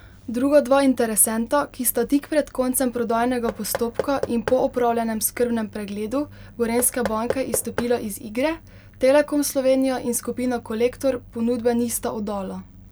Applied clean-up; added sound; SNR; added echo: none; Knock / Wood; 11 dB; none.